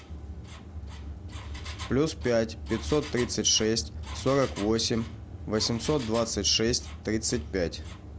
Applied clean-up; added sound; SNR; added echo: none; Engine; 18 dB; none.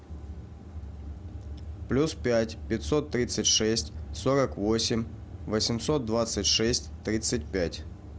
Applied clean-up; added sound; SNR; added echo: none; none; none; none.